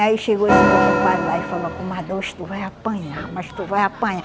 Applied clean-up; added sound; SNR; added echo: none; Organ; -3 dB; none.